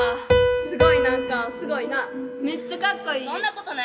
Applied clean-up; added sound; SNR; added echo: none; Piano; -2 dB; none.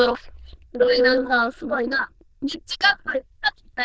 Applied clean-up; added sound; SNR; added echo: neural diffusion model UNIVERSE++.